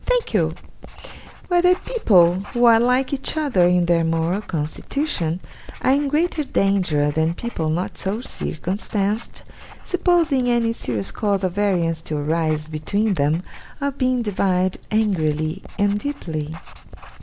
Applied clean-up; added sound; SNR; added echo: none; Writing; 20 dB; none.